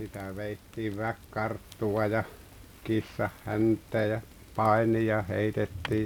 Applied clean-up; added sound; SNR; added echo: none; Fire; 20 dB; none.